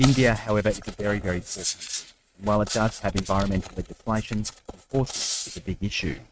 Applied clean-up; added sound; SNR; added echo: neural mask model RNNoise.